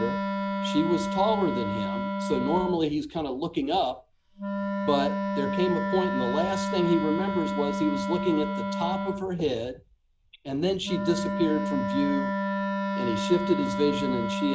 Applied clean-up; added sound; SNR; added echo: none; Wind instrument, woodwind instrument; 2 dB; none.